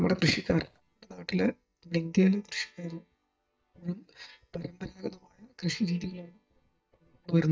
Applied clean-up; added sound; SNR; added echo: neural mask model DeepFilterNet 3.